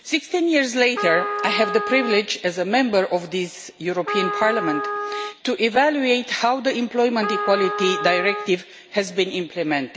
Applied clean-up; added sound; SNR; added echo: none; Trumpet; 6 dB; none.